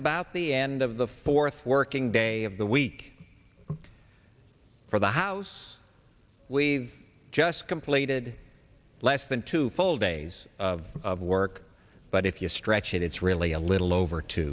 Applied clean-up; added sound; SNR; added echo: none; none; none; none.